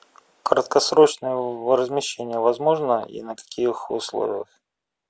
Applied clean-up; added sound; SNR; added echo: none; none; none; none.